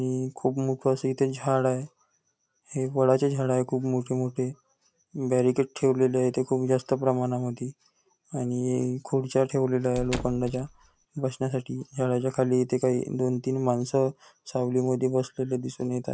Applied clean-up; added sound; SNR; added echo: none; Squeak / Slam / Wood; 11 dB; none.